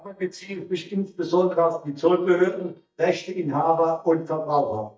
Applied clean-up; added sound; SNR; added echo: neural mask model DeepFilterNet 3.